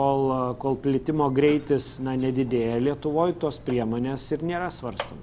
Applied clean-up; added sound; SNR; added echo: none; Mechanisms; 17 dB; none.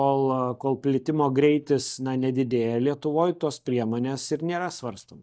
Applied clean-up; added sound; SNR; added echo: neural mask model DeepFilterNet 3.